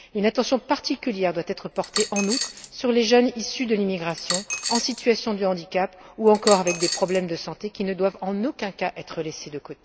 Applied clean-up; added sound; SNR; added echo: none; Coin (dropping); 6 dB; none.